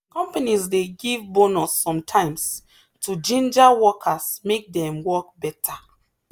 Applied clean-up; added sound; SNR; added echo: none; none; none; none.